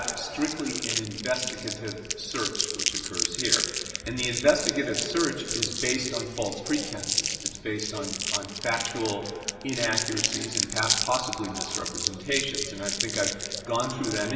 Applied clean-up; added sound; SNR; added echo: none; Crumpling, crinkling; 1 dB; reverberation time 2.7 s.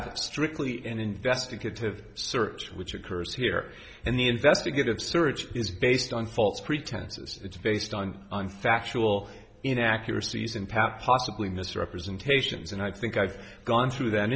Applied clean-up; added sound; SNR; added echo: none; none; none; none.